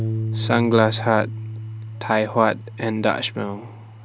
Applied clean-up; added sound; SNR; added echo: none; Bass guitar; 7 dB; none.